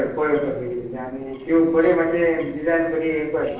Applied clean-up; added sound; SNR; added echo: neural separator model SepFormer DNS4.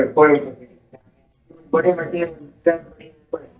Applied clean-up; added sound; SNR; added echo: neural mask model DeepFilterNet 3.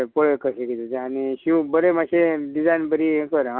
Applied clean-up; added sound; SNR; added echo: none; none; none; none.